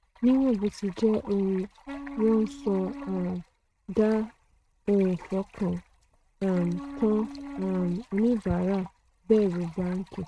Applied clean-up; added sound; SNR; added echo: neural mask model RNNoise.